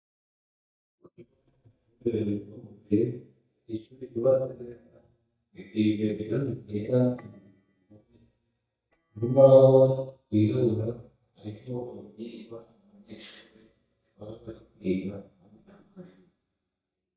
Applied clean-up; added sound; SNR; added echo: neural mask model DeepFilterNet 3.